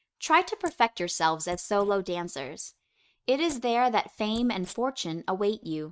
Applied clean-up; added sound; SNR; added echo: neural mask model RNNoise.